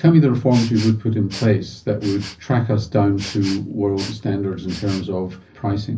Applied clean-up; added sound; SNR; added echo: none; Respiratory sounds; 18 dB; reverberation time 0.4 s.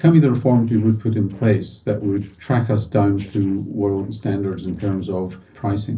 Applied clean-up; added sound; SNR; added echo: neural separator model SepFormer DNS4.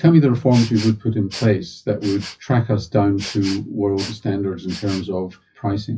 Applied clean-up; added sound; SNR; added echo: classical method WPE with log-MMSE.